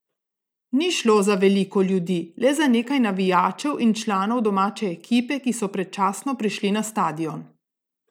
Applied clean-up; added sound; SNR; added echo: none; none; none; none.